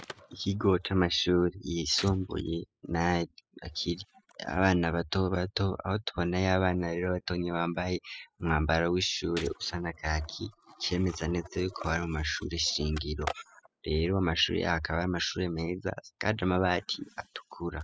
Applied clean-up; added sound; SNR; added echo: classical method spectral subtraction.